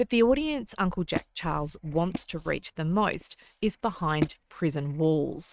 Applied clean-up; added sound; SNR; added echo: neural mask model RNNoise.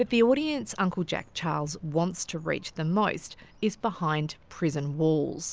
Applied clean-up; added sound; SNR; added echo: none; none; none; none.